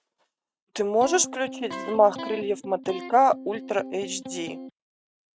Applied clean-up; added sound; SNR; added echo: neural mask model RNNoise.